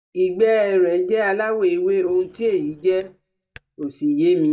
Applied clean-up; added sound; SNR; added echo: neural mask model DeepFilterNet 3.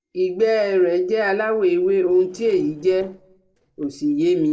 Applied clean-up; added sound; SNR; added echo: neural separator model SepFormer DNS4.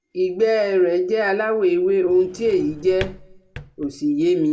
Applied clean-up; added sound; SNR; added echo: none; Drawer open or close; 18 dB; reverberation time 0.4 s.